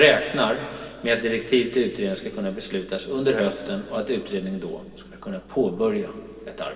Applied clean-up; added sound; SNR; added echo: none; none; none; reverberation time 2.3 s.